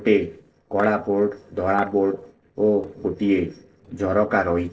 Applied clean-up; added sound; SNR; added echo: neural separator model SepFormer DNS4.